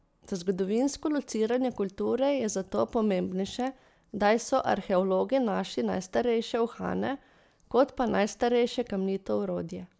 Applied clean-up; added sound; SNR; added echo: none; none; none; none.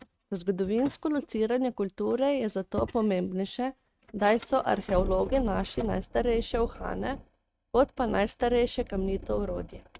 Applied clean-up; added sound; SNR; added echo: neural mask model RNNoise.